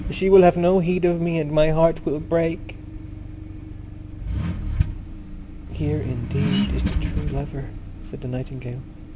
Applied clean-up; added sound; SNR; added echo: none; Accelerating, revving, vroom; 5 dB; none.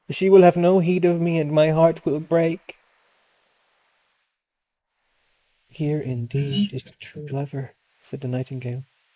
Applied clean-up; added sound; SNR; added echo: neural mask model Resemble Enhance denoiser.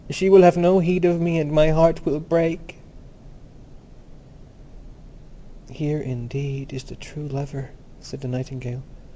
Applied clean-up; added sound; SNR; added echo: none; none; none; none.